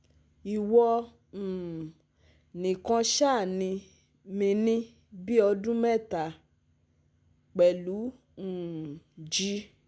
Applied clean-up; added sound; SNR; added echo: none; none; none; none.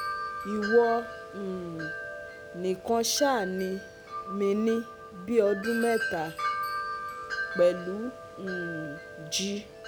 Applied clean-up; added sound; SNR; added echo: none; Wind chime; 7 dB; none.